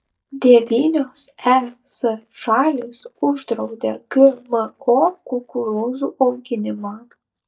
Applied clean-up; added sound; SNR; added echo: neural mask model DeepFilterNet 3.